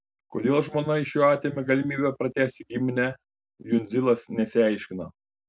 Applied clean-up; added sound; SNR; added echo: none; none; none; none.